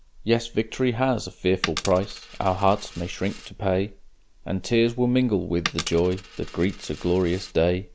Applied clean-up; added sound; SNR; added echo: none; Coin (dropping); 15 dB; none.